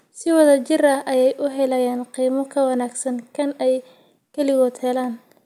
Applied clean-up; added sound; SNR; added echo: none; none; none; none.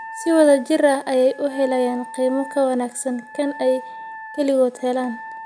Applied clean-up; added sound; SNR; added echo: none; Wind instrument, woodwind instrument; 16 dB; none.